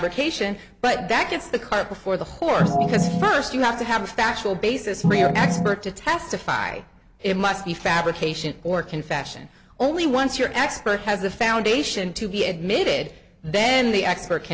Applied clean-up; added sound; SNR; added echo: none; Organ; -3 dB; none.